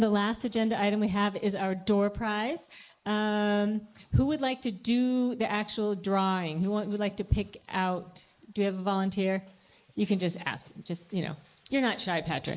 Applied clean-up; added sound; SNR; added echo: neural mask model Resemble Enhance denoiser.